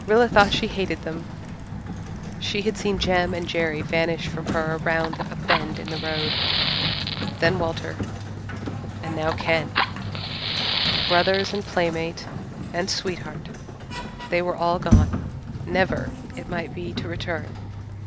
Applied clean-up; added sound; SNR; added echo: none; Sliding door + Fire; 1 dB; none.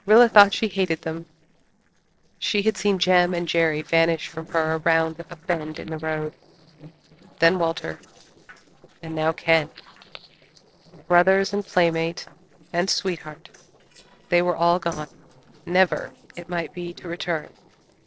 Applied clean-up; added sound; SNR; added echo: neural separator model SepFormer DNS4.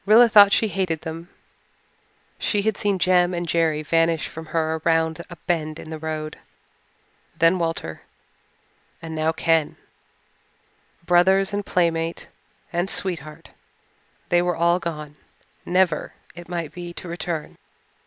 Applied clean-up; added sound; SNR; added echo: none; none; none; none.